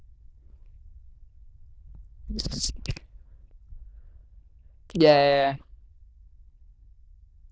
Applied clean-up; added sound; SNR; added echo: neural diffusion model UNIVERSE++.